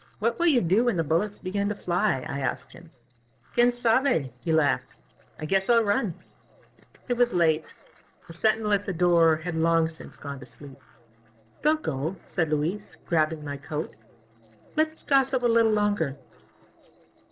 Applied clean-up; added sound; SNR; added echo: neural separator model SepFormer DNS4.